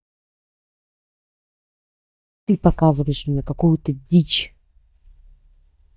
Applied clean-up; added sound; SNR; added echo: neural mask model DeepFilterNet 3.